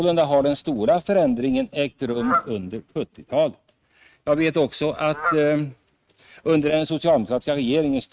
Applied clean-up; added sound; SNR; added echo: neural mask model RNNoise.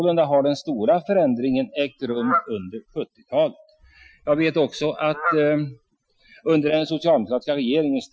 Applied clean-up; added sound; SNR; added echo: classical method Wiener filter.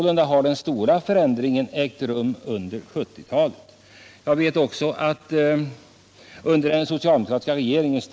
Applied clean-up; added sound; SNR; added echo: none; none; none; none.